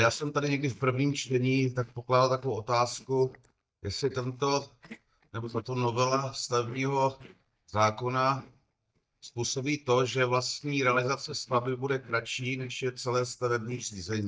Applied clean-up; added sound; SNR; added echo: neural mask model DeepFilterNet 3.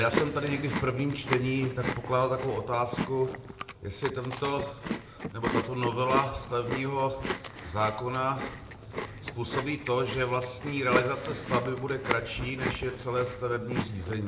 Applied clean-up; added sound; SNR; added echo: none; Chewing, mastication; 6 dB; reverberation time 0.7 s.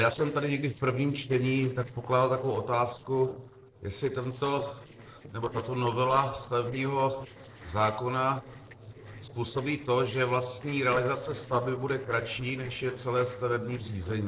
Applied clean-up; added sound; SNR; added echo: neural separator model SepFormer DNS4.